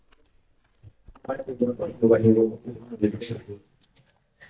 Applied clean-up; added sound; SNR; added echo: neural mask model DeepFilterNet 3.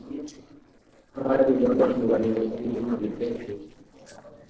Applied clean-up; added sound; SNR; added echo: neural separator model SepFormer DNS4.